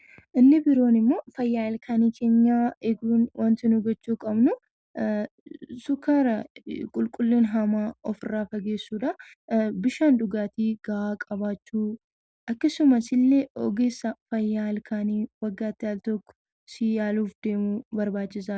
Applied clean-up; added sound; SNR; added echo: none; none; none; none.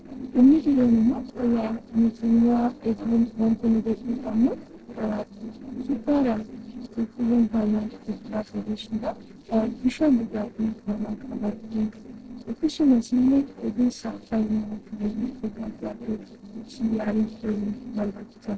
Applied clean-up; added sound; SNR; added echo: neural separator model SepFormer DNS4.